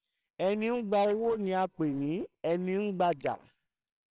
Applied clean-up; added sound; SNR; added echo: neural separator model SepFormer WHAMR!.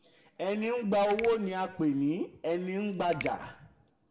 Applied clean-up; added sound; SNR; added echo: none; Finger snapping; 16 dB; reverberation time 0.6 s.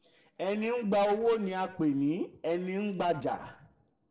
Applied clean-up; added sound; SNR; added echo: neural separator model SepFormer DNS4.